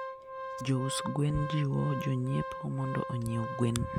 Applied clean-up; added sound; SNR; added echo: none; Organ; 8 dB; none.